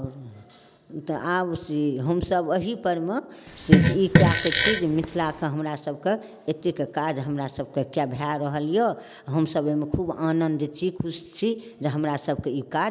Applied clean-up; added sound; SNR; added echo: none; Fart; -5 dB; none.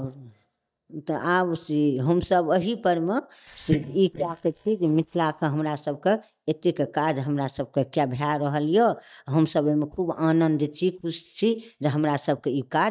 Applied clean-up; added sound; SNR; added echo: neural mask model DeepFilterNet 3.